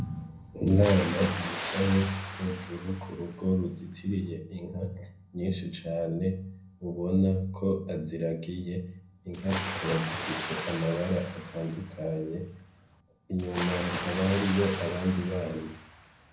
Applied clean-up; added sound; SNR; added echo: none; Water; 9 dB; reverberation time 0.6 s.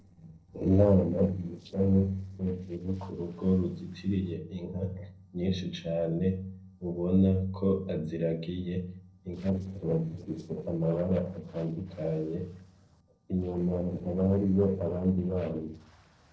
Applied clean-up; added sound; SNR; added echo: neural separator model SepFormer DNS4.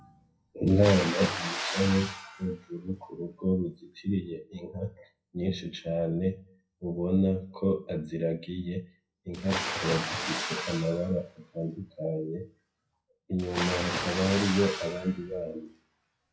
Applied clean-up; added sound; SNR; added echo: classical method WPE with log-MMSE.